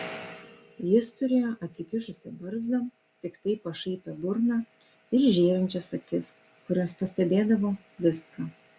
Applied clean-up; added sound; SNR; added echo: none; none; none; none.